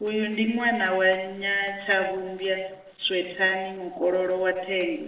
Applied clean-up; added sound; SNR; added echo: neural separator model SepFormer DNS4.